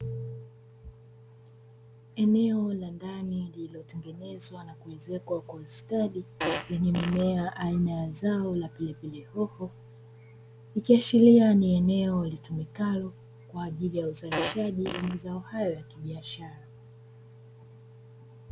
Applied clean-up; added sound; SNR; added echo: none; Fart; 6 dB; none.